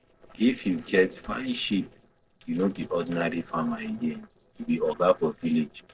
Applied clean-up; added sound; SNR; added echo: neural separator model SepFormer DNS4.